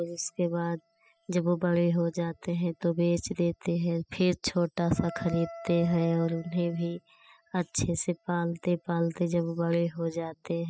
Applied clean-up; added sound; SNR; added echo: classical method spectral subtraction.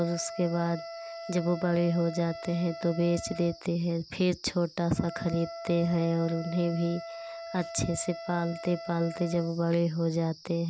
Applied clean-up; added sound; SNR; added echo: none; Wind instrument, woodwind instrument; 13 dB; none.